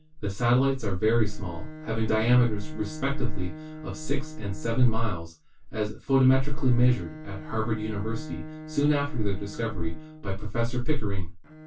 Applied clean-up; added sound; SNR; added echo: none; Bowed string instrument; 18 dB; reverberation time 0.2 s.